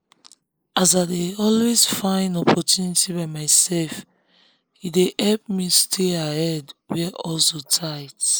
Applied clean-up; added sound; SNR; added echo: neural mask model Resemble Enhance denoiser.